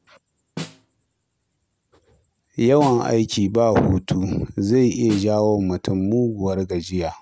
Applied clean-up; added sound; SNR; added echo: none; Snare drum; 16 dB; none.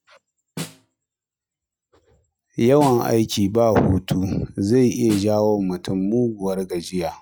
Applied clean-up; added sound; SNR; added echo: classical method log-MMSE.